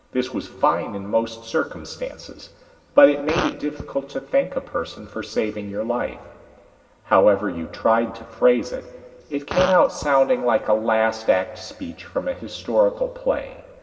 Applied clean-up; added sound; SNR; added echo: none; Fart; 10 dB; reverberation time 1.6 s.